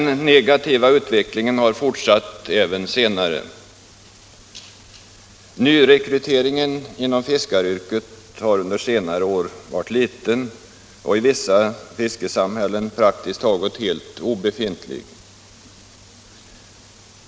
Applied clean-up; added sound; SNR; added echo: none; none; none; none.